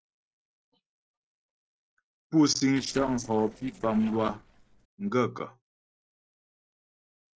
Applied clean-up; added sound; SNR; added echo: neural separator model SepFormer DNS4.